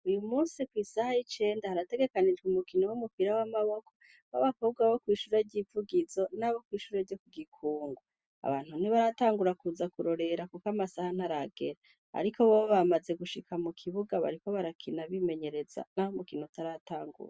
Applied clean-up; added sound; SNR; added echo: none; none; none; none.